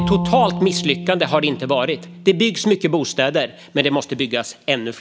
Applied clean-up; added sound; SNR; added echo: none; Bowed string instrument; 9 dB; none.